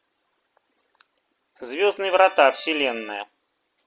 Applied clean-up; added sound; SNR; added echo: none; Accordion; 18 dB; none.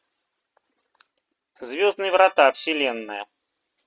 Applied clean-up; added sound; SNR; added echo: neural mask model RNNoise.